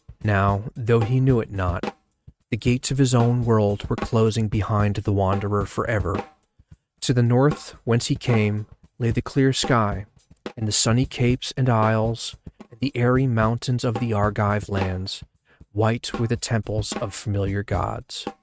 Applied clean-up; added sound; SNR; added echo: neural mask model RNNoise.